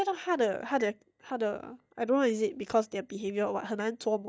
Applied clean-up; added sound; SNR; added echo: neural mask model DeepFilterNet 3.